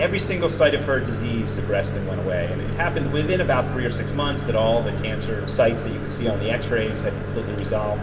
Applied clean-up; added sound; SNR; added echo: none; Microwave oven; 2 dB; reverberation time 1.0 s.